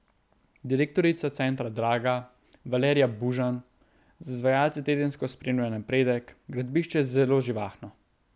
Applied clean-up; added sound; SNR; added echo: none; none; none; none.